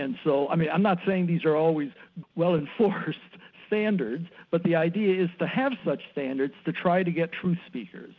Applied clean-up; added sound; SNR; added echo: none; none; none; none.